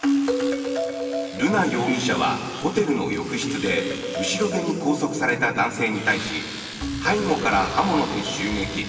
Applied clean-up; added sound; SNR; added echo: none; Domestic sounds, home sounds; 15 dB; reverberation time 2.6 s.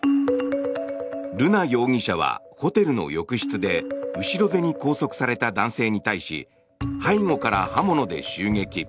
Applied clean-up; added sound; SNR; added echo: none; none; none; none.